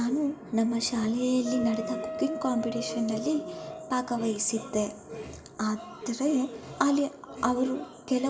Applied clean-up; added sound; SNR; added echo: none; Wind instrument, woodwind instrument; 10 dB; reverberation time 1.0 s.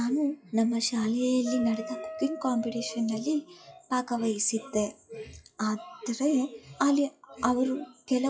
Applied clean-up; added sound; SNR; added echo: classical method WPE with log-MMSE.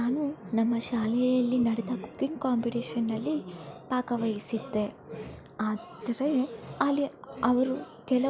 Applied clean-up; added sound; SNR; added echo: none; none; none; none.